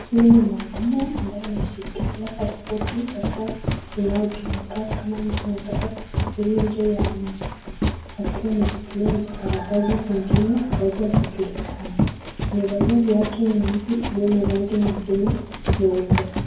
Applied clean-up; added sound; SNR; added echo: none; Run; 3 dB; reverberation time 0.9 s.